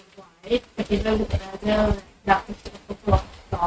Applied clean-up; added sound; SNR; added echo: neural mask model RNNoise.